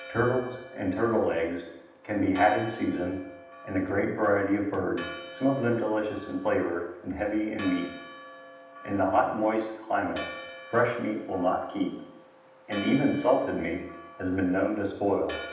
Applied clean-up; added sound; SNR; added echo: none; Church bell; 16 dB; reverberation time 0.9 s.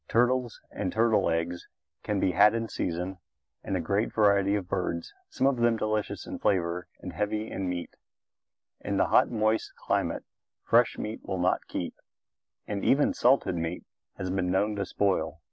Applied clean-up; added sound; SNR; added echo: none; none; none; none.